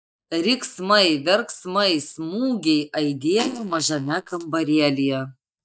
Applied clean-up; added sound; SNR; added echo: neural mask model DeepFilterNet 3.